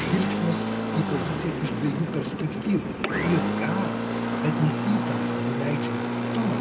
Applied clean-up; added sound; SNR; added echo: none; Engine; -2 dB; none.